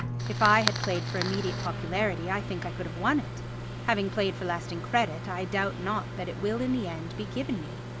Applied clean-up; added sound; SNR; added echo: none; Fire + Microwave oven; 4 dB; none.